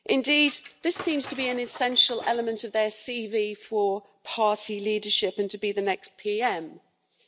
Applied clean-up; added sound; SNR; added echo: none; Tools; 16 dB; none.